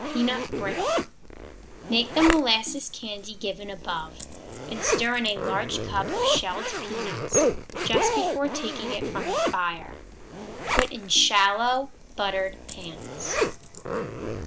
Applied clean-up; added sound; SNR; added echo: none; Zipper (clothing); 1 dB; none.